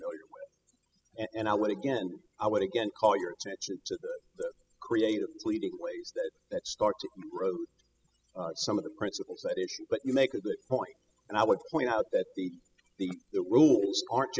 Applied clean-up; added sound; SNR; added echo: classical method spectral subtraction.